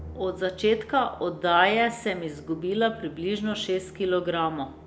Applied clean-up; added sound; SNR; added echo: none; Musical instrument; 18 dB; none.